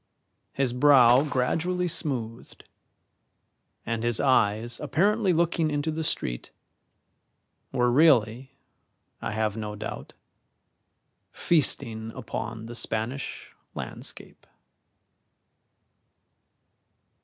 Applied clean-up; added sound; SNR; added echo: none; Gunshot, gunfire; 16 dB; none.